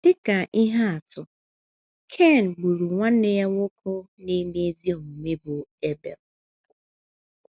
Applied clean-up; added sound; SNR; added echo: none; none; none; none.